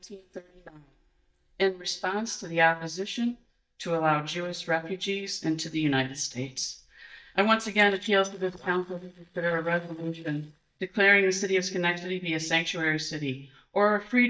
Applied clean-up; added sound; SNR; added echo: neural mask model DeepFilterNet 3.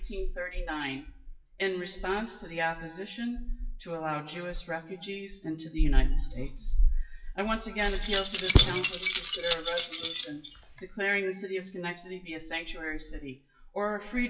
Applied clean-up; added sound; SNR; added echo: classical method WPE with log-MMSE.